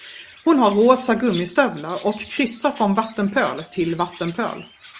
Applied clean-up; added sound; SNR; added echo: none; Chirp, tweet; 18 dB; none.